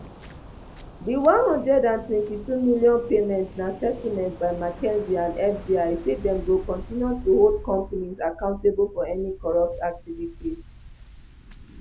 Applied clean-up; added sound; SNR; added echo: none; Waves, surf; 15 dB; none.